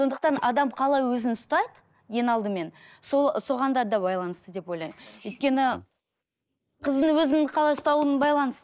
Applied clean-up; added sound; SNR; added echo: neural mask model Resemble Enhance denoiser.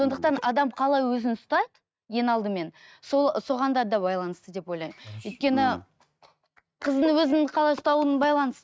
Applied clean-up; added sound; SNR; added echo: neural mask model RNNoise.